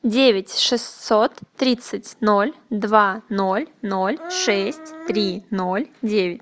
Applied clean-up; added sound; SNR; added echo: none; none; none; none.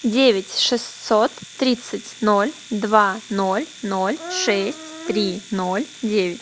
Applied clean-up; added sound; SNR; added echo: none; Domestic sounds, home sounds; 20 dB; none.